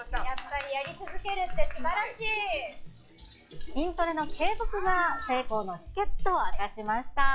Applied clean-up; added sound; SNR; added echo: classical method log-MMSE.